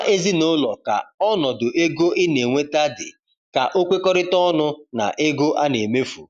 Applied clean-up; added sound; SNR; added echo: none; none; none; none.